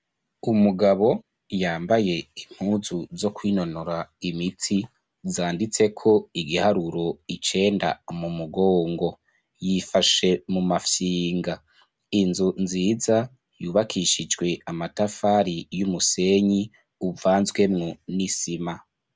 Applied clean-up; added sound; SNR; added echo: none; none; none; none.